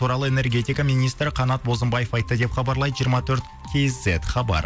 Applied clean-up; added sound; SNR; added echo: none; none; none; none.